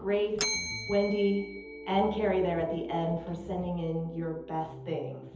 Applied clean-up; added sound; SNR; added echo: none; Bell; 11 dB; reverberation time 0.8 s.